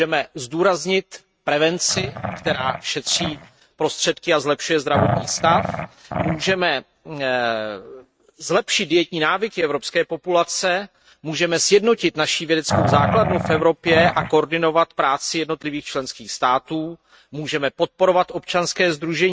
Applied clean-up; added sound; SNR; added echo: neural mask model RNNoise.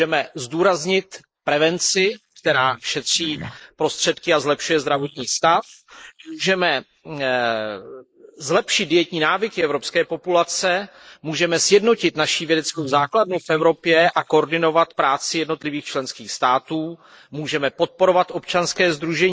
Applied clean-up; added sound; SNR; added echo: neural mask model Resemble Enhance denoiser.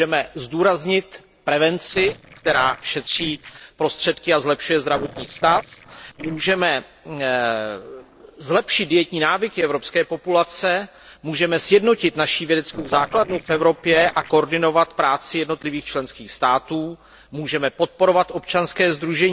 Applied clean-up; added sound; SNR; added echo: neural separator model SepFormer DNS4.